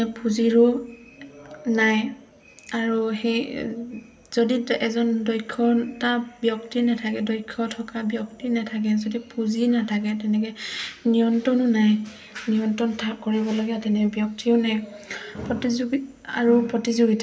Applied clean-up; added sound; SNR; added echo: none; none; none; none.